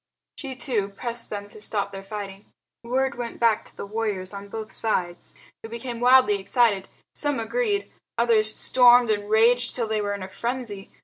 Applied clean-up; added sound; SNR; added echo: none; none; none; none.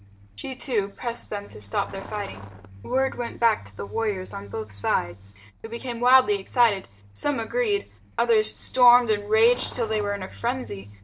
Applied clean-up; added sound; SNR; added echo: none; Truck; 18 dB; none.